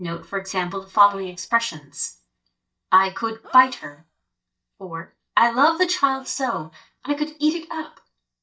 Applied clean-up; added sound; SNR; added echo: neural mask model DeepFilterNet 3.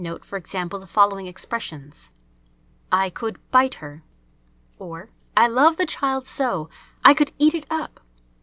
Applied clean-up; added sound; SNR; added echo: none; none; none; none.